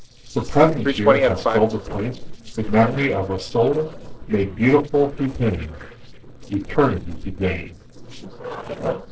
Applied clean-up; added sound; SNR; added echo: neural separator model SepFormer DNS4.